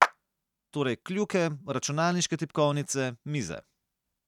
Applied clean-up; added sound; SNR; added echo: neural mask model RNNoise.